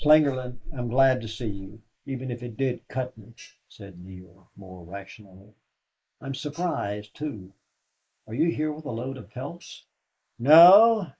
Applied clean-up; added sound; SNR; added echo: neural mask model Resemble Enhance denoiser.